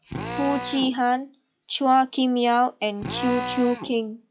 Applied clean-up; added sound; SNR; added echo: classical method log-MMSE.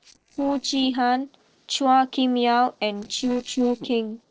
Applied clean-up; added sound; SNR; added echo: neural separator model SepFormer DNS4.